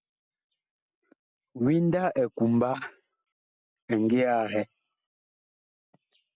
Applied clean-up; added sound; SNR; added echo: none; none; none; none.